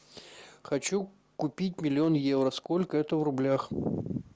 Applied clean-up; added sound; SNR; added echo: none; none; none; none.